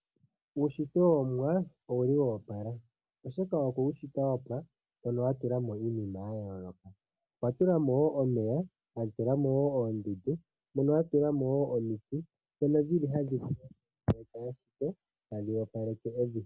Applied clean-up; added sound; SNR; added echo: none; none; none; none.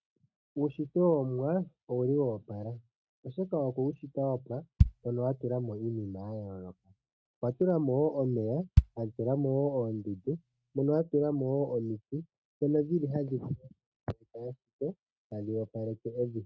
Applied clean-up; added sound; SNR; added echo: neural mask model RNNoise.